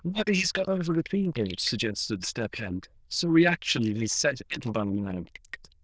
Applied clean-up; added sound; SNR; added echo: neural diffusion model UNIVERSE++.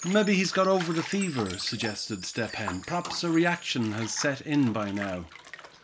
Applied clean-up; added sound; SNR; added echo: none; Bathtub (filling or washing) / Water + Chime; 13 dB; none.